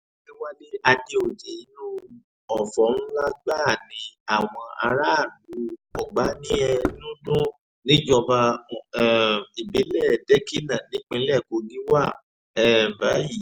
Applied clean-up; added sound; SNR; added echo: none; Knock; 8 dB; none.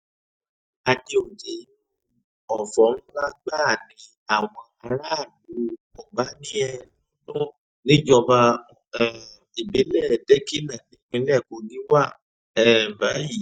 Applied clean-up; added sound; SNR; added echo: neural mask model DeepFilterNet 3.